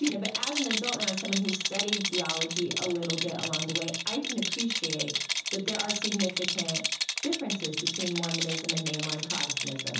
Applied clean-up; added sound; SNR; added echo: none; Rattle; -1 dB; reverberation time 0.7 s.